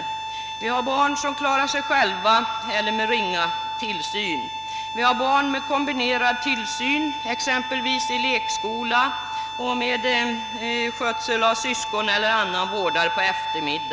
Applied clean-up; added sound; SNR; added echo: none; Bowed string instrument; 5 dB; none.